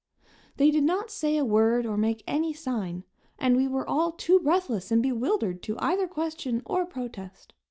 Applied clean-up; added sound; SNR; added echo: none; none; none; none.